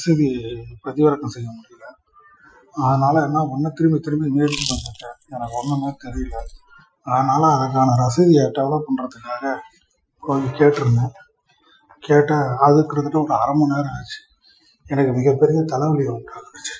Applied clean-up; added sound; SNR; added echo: classical method Wiener filter.